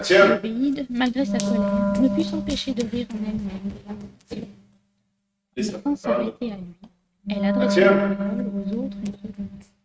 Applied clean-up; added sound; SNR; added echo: neural mask model RNNoise.